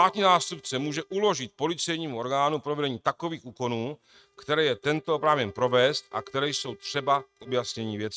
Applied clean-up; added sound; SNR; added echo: neural mask model RNNoise.